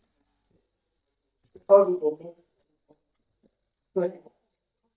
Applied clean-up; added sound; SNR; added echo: neural mask model DeepFilterNet 3.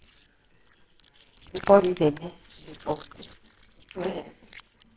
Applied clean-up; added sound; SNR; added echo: neural separator model SepFormer WHAMR!.